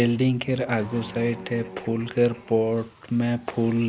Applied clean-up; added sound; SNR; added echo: none; Guitar; 17 dB; none.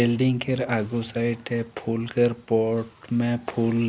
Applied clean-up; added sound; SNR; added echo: none; none; none; none.